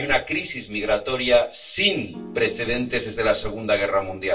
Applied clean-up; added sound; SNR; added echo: none; Piano; 18 dB; reverberation time 0.2 s.